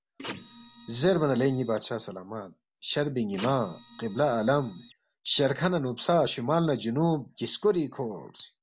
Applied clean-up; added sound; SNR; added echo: none; Printer; 16 dB; none.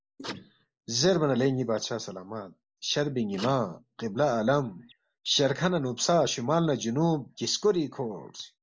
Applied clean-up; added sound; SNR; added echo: neural mask model Resemble Enhance denoiser.